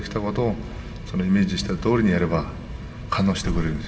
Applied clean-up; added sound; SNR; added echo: none; Growling / Hiss; 14 dB; reverberation time 2.7 s.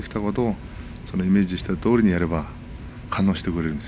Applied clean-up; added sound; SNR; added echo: none; none; none; none.